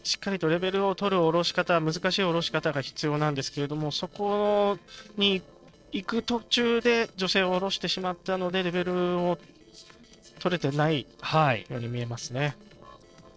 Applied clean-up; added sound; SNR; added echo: neural separator model SepFormer DNS4.